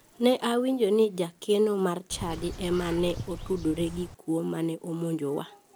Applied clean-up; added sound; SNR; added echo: none; Bird; 11 dB; none.